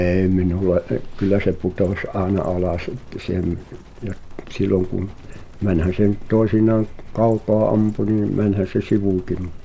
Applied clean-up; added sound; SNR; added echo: none; Livestock, farm animals, working animals; 13 dB; none.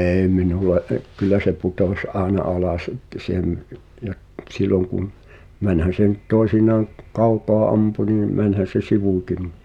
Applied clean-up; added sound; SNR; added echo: none; none; none; none.